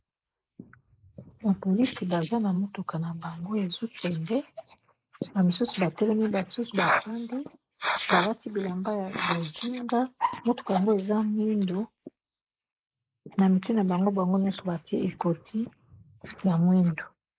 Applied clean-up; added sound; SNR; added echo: neural mask model Resemble Enhance denoiser.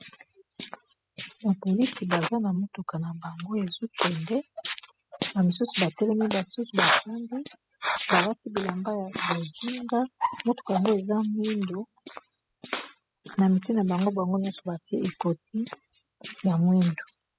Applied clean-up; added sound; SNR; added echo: classical method spectral subtraction.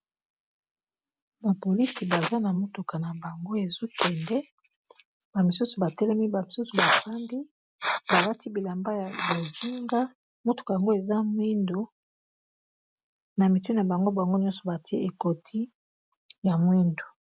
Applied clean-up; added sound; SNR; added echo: none; none; none; none.